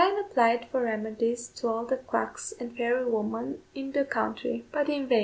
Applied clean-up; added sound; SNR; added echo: none; none; none; none.